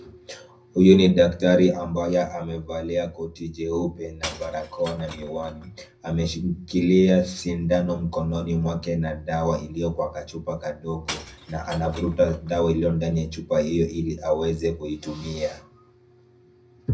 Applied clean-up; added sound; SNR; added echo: none; Shatter / Crushing; 18 dB; reverberation time 0.4 s.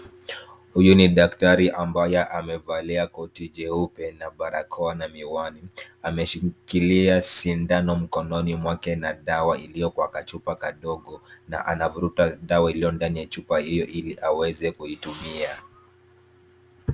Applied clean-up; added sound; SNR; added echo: none; none; none; none.